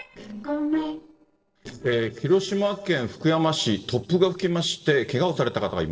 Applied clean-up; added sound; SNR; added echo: neural separator model SepFormer DNS4.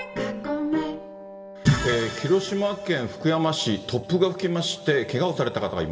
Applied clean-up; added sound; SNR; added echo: none; Wind instrument, woodwind instrument; 16 dB; reverberation time 1.6 s.